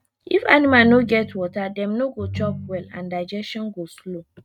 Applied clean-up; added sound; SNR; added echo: neural mask model RNNoise.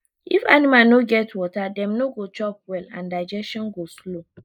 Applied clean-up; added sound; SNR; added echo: neural mask model Resemble Enhance denoiser.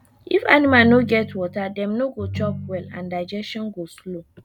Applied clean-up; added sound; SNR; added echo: none; Ringtone; 10 dB; none.